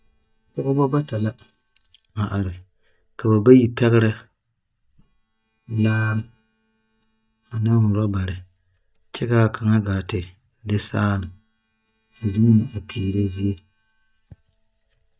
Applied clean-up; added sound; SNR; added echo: neural mask model DeepFilterNet 3.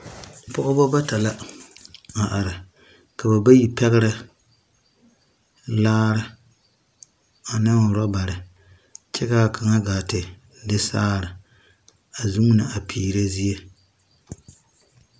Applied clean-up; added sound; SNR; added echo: none; none; none; none.